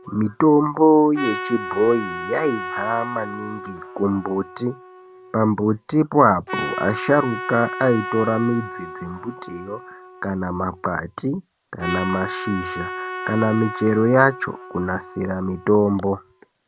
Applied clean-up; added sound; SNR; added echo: none; Trumpet; 11 dB; none.